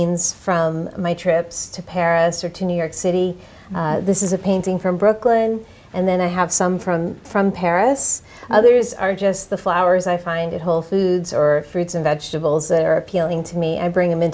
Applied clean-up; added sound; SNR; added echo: none; none; none; none.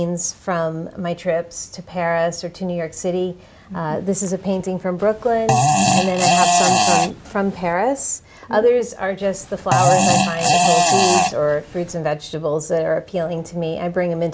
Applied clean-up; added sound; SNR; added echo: none; Fart; -4 dB; none.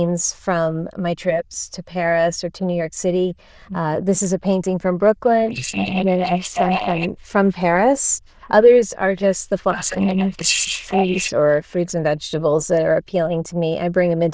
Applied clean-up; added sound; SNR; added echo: neural diffusion model UNIVERSE++.